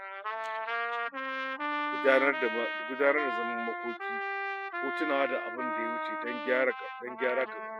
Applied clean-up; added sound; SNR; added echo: classical method spectral subtraction.